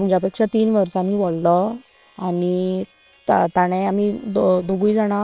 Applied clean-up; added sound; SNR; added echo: neural separator model SepFormer WHAM!.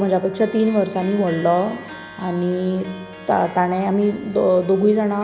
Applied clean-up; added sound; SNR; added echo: none; Harp; 19 dB; none.